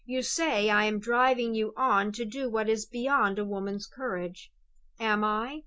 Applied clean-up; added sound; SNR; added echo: none; none; none; none.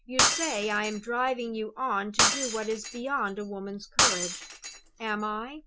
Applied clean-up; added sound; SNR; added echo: none; Shatter; -2 dB; none.